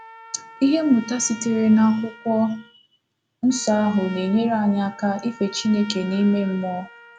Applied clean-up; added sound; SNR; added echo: none; Trumpet; 20 dB; none.